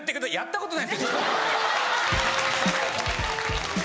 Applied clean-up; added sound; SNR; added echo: none; Wind instrument, woodwind instrument; 11 dB; none.